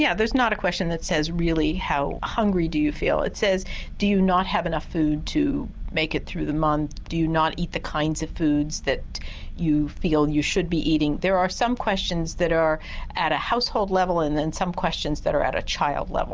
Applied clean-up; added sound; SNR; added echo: none; none; none; none.